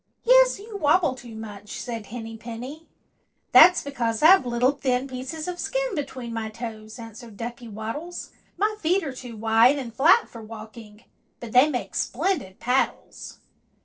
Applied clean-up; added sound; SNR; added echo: neural separator model SepFormer DNS4.